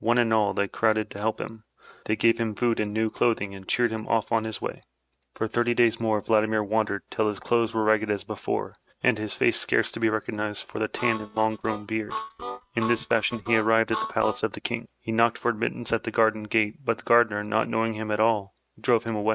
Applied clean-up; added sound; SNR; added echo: neural mask model RNNoise.